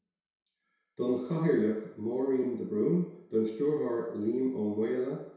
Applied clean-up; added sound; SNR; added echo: none; none; none; reverberation time 0.7 s.